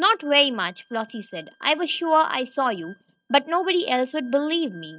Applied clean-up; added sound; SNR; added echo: neural mask model RNNoise.